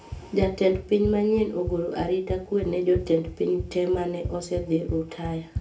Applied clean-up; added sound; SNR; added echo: none; Run; 10 dB; reverberation time 0.3 s.